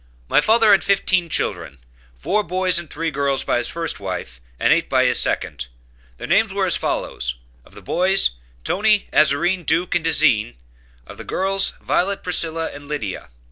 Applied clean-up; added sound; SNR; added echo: none; none; none; none.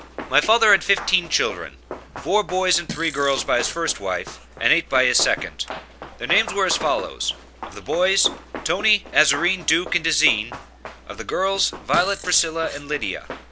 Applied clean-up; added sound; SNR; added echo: none; Run + Fart; 14 dB; none.